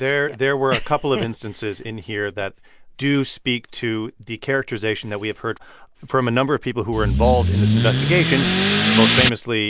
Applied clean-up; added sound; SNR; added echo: none; Accelerating, revving, vroom / Car; -5 dB; none.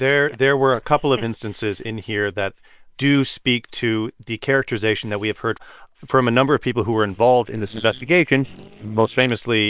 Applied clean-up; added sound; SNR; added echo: neural separator model SepFormer WHAM!.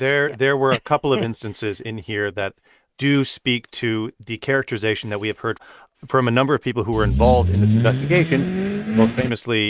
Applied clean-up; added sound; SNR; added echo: neural mask model RNNoise.